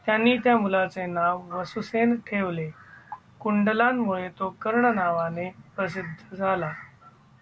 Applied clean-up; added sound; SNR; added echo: none; none; none; none.